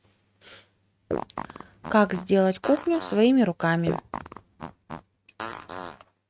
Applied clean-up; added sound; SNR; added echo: neural mask model RNNoise.